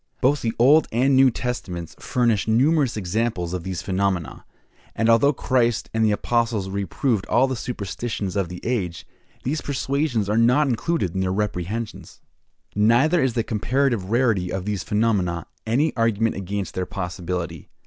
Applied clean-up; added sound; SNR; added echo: none; none; none; none.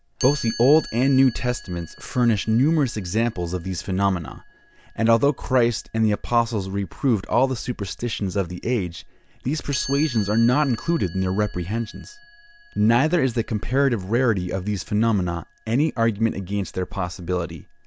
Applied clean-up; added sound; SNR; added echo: none; Chime; 20 dB; none.